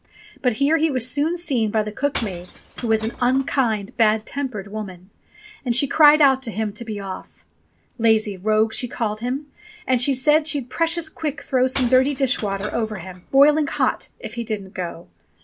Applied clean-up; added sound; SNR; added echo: none; Shatter / Crushing; 17 dB; none.